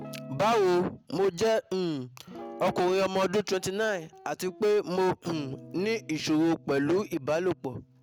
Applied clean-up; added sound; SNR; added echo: none; Guitar; 19 dB; none.